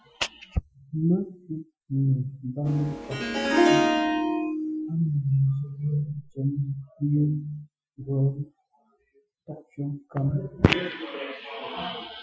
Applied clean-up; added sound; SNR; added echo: classical method Wiener filter.